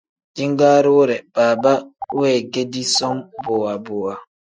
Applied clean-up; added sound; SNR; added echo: classical method Wiener filter.